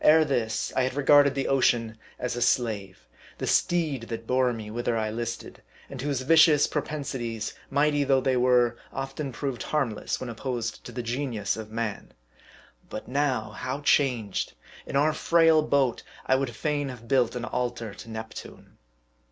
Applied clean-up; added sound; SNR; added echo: none; none; none; none.